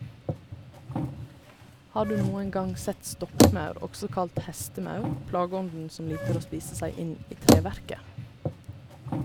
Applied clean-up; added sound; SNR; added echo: none; Bicycle; -5 dB; none.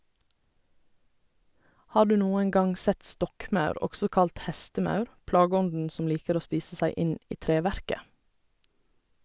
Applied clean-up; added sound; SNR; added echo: none; none; none; none.